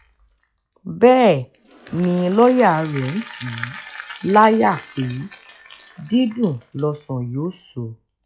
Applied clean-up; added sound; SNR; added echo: classical method log-MMSE.